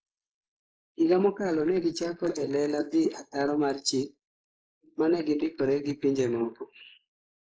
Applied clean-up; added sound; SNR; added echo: neural mask model Resemble Enhance denoiser.